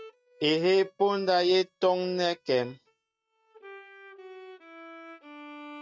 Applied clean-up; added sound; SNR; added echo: neural mask model RNNoise.